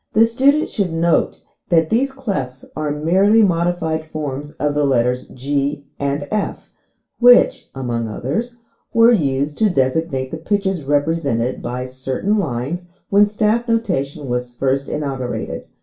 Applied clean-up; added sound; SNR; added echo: none; none; none; reverberation time 0.3 s.